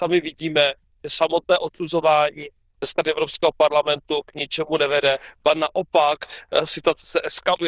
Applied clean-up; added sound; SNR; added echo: neural diffusion model UNIVERSE++.